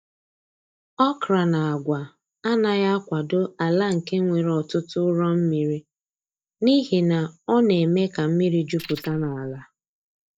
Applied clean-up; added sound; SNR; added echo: neural mask model DeepFilterNet 3.